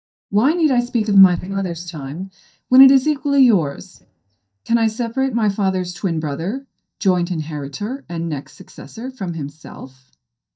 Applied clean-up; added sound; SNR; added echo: neural mask model DeepFilterNet 3.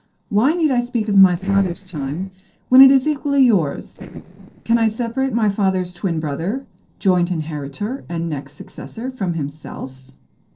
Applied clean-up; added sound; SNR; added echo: neural separator model SepFormer DNS4.